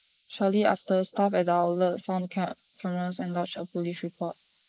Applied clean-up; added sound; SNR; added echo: neural mask model Resemble Enhance denoiser.